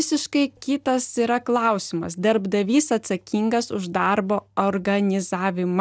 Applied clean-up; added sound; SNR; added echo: none; none; none; none.